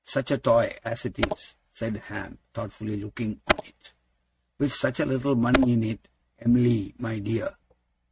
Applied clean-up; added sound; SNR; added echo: neural mask model RNNoise.